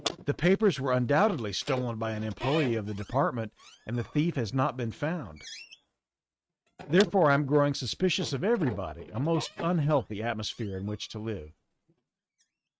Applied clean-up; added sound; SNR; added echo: neural mask model RNNoise.